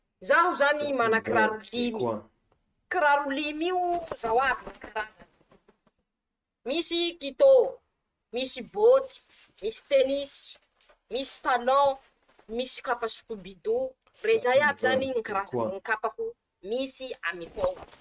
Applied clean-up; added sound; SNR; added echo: neural mask model RNNoise.